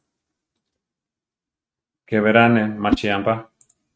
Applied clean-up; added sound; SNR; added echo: neural mask model RNNoise.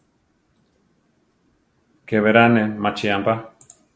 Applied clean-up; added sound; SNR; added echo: none; none; none; none.